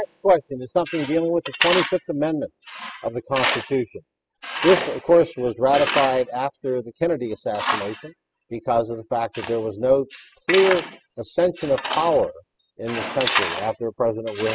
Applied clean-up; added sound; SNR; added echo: classical method spectral subtraction.